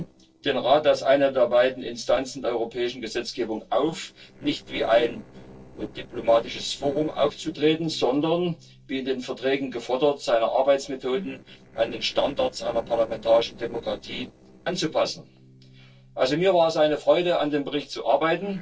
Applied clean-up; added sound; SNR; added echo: neural separator model SepFormer DNS4.